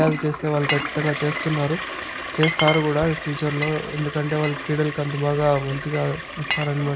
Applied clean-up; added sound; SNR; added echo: none; Toilet flush + Glass; 5 dB; none.